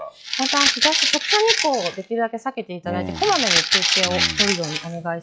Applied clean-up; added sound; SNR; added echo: classical method log-MMSE.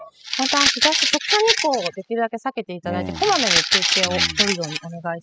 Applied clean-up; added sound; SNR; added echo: classical method spectral subtraction.